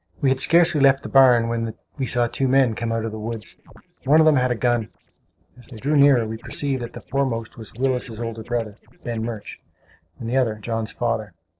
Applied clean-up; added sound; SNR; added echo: neural separator model SepFormer DNS4.